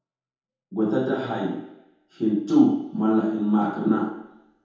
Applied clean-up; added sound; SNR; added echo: none; none; none; reverberation time 0.8 s.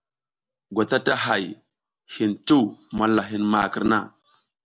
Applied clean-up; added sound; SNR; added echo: none; none; none; none.